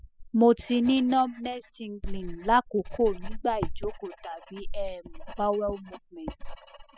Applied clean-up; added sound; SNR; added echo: classical method spectral subtraction.